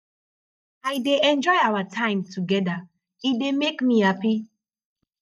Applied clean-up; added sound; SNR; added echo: neural mask model DeepFilterNet 3.